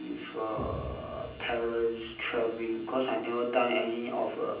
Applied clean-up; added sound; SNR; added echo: none; Explosion; 14 dB; reverberation time 0.6 s.